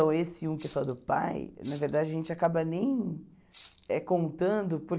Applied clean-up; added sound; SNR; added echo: none; Rattle (instrument); 17 dB; none.